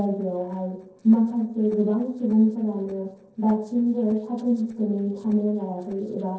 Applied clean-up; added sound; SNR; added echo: neural separator model SepFormer DNS4.